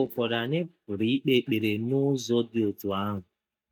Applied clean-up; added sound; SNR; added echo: neural mask model DeepFilterNet 3.